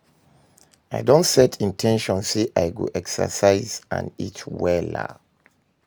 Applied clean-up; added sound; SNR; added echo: none; none; none; none.